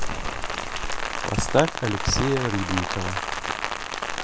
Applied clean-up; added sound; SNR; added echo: none; Rain; 0 dB; none.